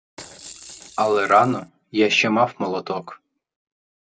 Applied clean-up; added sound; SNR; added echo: none; Rattle / Rattle (instrument); 19 dB; none.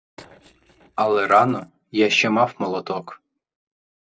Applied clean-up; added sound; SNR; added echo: neural separator model SepFormer DNS4.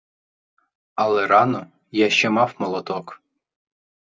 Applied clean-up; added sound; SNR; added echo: none; none; none; none.